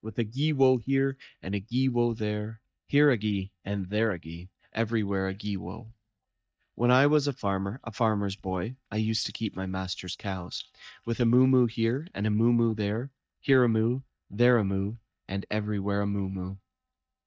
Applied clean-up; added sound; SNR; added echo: neural mask model DeepFilterNet 3.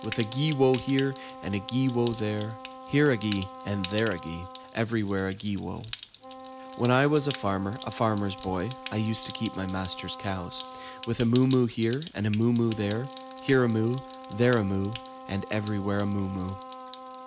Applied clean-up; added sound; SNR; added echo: none; Stream + Wind instrument, woodwind instrument; 14 dB; none.